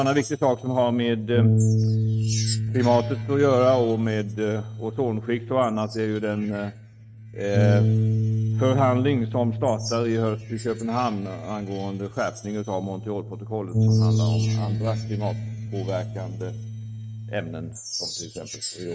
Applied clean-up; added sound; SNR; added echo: neural mask model RNNoise.